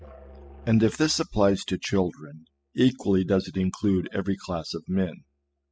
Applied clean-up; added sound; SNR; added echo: classical method spectral subtraction.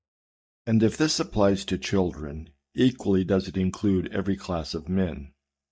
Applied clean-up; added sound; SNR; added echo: neural mask model DeepFilterNet 3.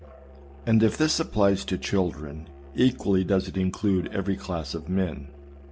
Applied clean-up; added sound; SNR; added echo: none; Musical instrument; 19 dB; none.